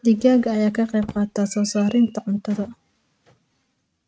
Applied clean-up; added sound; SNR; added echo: neural mask model RNNoise.